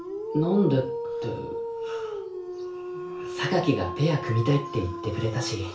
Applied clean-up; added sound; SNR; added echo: none; Dog; 6 dB; reverberation time 0.3 s.